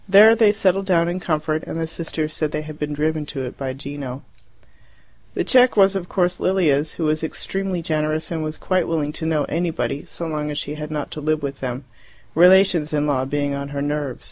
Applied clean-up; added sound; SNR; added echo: none; none; none; none.